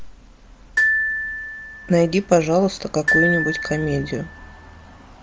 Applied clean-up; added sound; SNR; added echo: none; Glockenspiel; 2 dB; none.